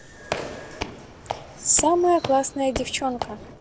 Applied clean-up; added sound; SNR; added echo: none; Squeak / Walk, footsteps; 10 dB; none.